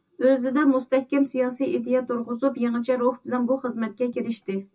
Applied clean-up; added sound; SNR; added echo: none; none; none; reverberation time 0.2 s.